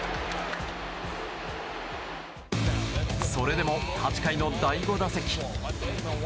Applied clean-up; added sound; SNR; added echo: none; Camera; 17 dB; none.